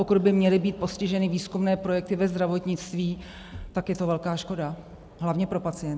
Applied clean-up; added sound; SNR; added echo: none; none; none; none.